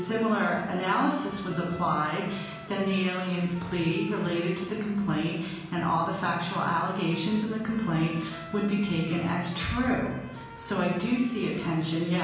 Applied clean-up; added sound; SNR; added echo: none; Trumpet; 18 dB; reverberation time 1.0 s.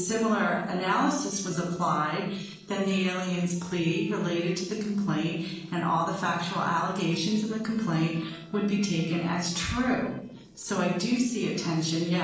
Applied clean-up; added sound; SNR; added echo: neural separator model SepFormer DNS4.